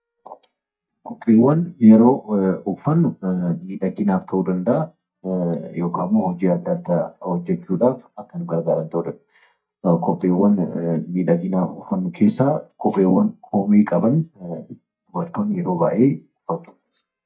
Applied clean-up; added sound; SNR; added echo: neural mask model DeepFilterNet 3.